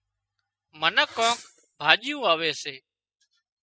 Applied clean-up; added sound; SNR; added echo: classical method spectral subtraction.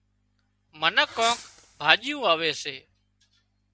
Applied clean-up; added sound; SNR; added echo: none; Fireworks; 15 dB; none.